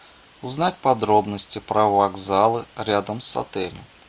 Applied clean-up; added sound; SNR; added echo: none; none; none; none.